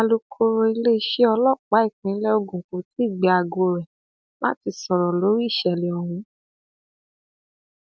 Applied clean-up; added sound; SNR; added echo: none; none; none; none.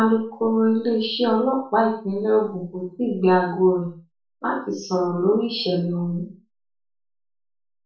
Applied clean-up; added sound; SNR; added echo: none; none; none; reverberation time 0.4 s.